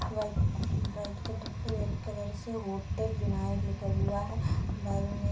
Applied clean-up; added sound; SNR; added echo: none; Knock; 18 dB; reverberation time 0.3 s.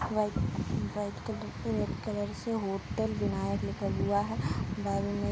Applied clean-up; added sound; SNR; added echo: none; none; none; none.